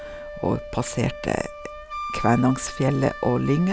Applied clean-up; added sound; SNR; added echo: none; Wind instrument, woodwind instrument; 12 dB; none.